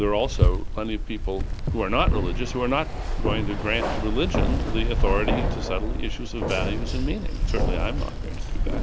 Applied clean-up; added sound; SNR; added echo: none; Keys jangling; -4 dB; none.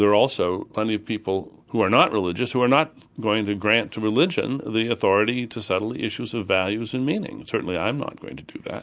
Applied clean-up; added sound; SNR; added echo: none; none; none; none.